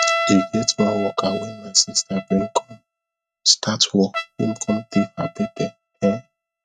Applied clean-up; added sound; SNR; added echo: neural mask model RNNoise.